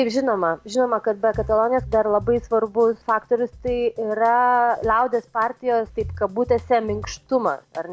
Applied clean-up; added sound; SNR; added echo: none; none; none; none.